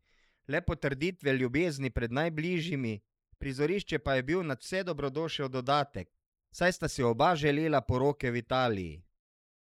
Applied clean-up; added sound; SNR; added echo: neural mask model Resemble Enhance denoiser.